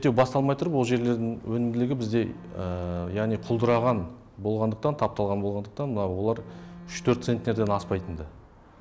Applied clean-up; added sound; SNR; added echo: none; Bowed string instrument; 17 dB; none.